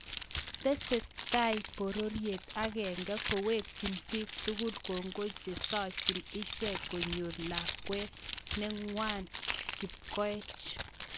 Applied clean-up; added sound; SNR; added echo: none; Keys jangling; -2 dB; none.